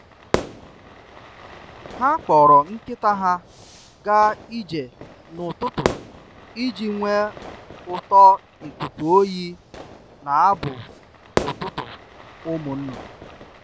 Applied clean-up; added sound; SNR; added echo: none; Fire / Fireworks; 12 dB; none.